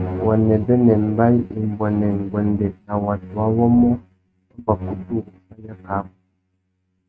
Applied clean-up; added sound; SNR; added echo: neural mask model RNNoise.